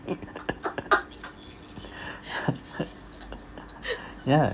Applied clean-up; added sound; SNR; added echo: none; none; none; none.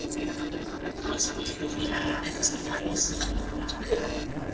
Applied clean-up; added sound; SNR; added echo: neural separator model SepFormer DNS4.